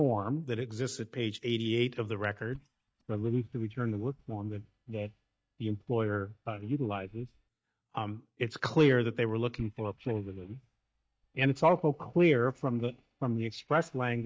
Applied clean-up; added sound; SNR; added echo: neural mask model DeepFilterNet 3.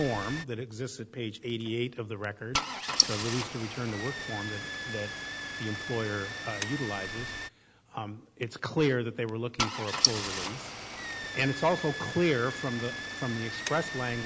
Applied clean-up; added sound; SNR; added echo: none; Engine starting / Car; 2 dB; none.